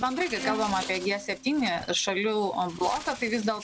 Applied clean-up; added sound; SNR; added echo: none; Bird + Bowed string instrument; 12 dB; none.